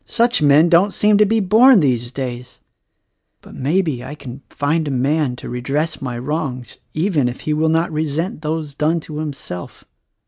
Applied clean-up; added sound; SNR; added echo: none; none; none; none.